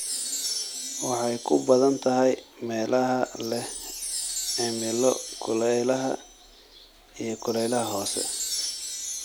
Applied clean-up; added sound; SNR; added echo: none; Wind chime; 7 dB; none.